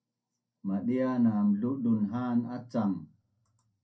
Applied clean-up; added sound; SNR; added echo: none; none; none; reverberation time 0.2 s.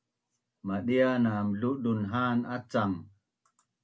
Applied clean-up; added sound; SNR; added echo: none; none; none; none.